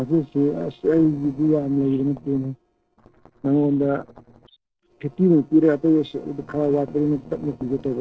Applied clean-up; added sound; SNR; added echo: neural separator model SepFormer DNS4.